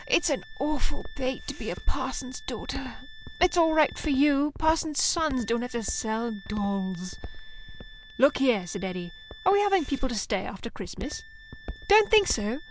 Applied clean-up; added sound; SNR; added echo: none; Walk, footsteps + Wind instrument, woodwind instrument; 16 dB; none.